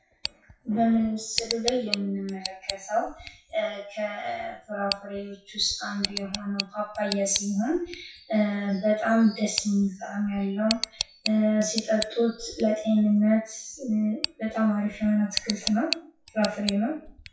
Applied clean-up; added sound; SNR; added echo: classical method WPE with log-MMSE.